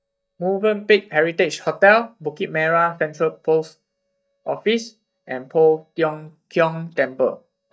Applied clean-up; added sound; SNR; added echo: neural mask model DeepFilterNet 3.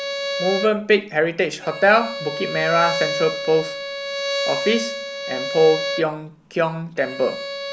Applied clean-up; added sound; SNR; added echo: none; Bowed string instrument; 6 dB; none.